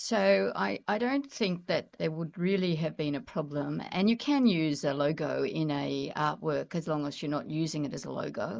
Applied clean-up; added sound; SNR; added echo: neural mask model Resemble Enhance denoiser.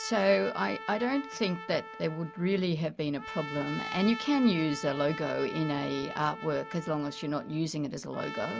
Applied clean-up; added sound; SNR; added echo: none; Trumpet; 12 dB; none.